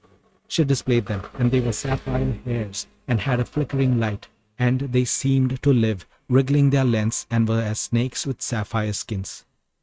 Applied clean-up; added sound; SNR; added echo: neural mask model RNNoise.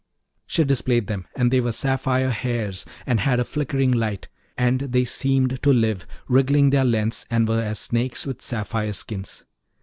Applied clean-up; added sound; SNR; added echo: none; none; none; none.